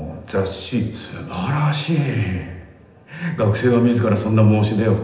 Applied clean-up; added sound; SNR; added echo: none; none; none; reverberation time 0.8 s.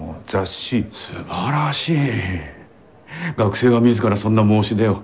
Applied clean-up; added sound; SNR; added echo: none; none; none; none.